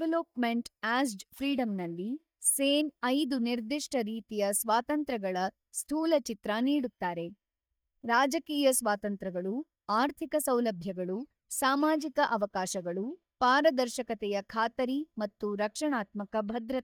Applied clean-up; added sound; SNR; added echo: neural mask model DeepFilterNet 3.